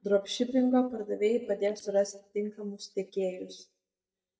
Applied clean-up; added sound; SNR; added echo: neural mask model DeepFilterNet 3.